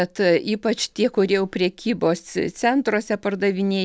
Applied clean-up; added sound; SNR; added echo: none; none; none; none.